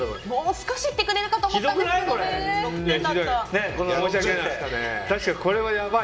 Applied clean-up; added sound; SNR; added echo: none; none; none; reverberation time 0.8 s.